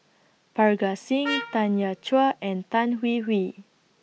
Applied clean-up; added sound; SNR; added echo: none; Trumpet; 10 dB; none.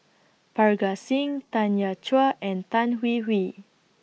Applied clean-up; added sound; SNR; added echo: neural mask model Resemble Enhance denoiser.